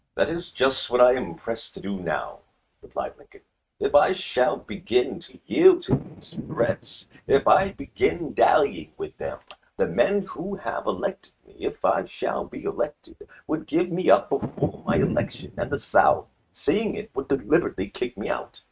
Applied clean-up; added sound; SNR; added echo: neural mask model RNNoise.